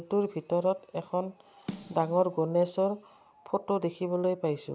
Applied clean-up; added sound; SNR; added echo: none; Snare drum; 17 dB; none.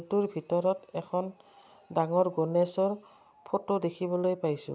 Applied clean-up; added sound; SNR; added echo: none; none; none; none.